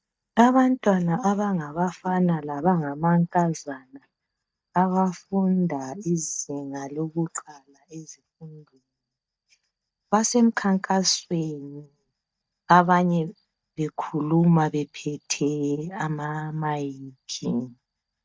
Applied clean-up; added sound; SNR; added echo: neural mask model DeepFilterNet 3.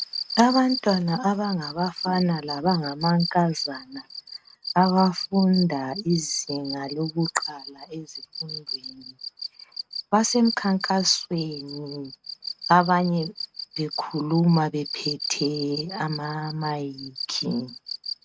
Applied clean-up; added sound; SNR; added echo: neural mask model RNNoise.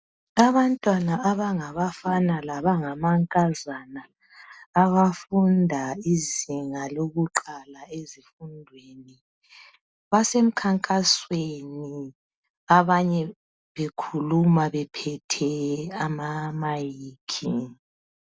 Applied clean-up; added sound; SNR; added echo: none; none; none; none.